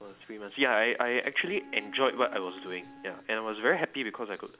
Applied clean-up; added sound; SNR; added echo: none; Bowed string instrument; 18 dB; none.